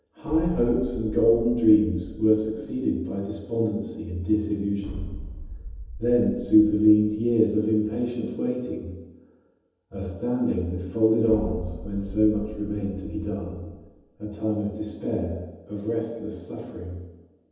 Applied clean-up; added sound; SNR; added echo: none; Boom; 12 dB; reverberation time 1.1 s.